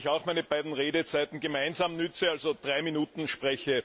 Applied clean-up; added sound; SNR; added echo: none; none; none; none.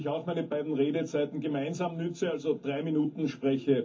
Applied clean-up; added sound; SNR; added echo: none; none; none; reverberation time 0.3 s.